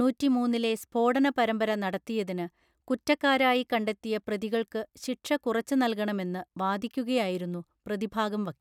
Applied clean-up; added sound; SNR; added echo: none; none; none; none.